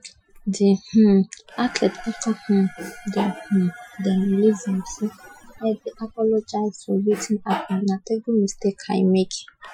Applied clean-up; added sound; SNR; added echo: classical method Wiener filter.